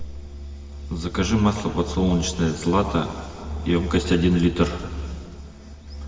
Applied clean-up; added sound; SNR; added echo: none; Musical instrument; 17 dB; reverberation time 1.7 s.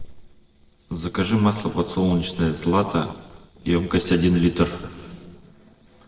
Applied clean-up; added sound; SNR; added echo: neural separator model SepFormer DNS4.